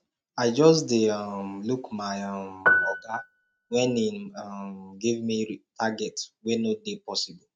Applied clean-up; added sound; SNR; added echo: neural mask model RNNoise.